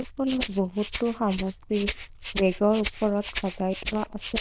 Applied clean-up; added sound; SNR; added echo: neural diffusion model UNIVERSE++.